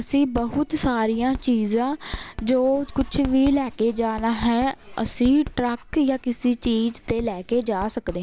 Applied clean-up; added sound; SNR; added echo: none; Writing; 15 dB; none.